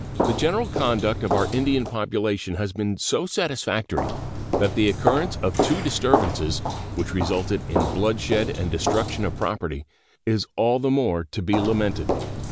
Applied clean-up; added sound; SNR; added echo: none; Walk, footsteps; 3 dB; none.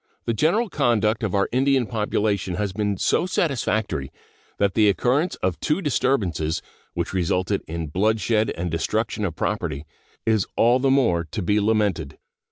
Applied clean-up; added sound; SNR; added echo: none; none; none; none.